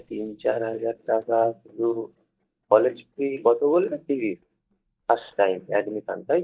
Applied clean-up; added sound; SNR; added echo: neural mask model DeepFilterNet 3.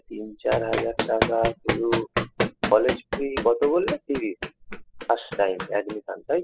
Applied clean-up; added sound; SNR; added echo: classical method spectral subtraction.